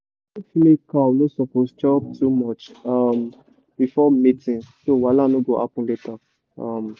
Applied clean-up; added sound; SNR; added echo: none; none; none; none.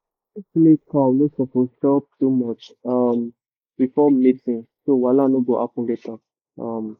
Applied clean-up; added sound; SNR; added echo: neural mask model Resemble Enhance denoiser.